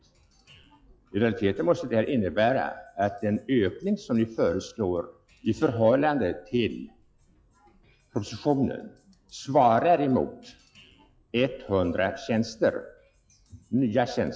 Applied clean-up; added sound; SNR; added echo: classical method log-MMSE.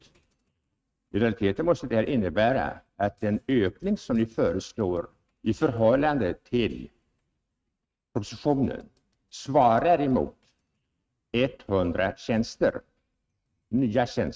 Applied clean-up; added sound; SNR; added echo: neural mask model RNNoise.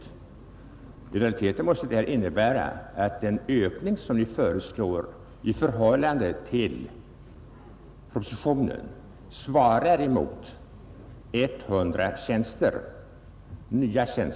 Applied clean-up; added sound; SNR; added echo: none; none; none; none.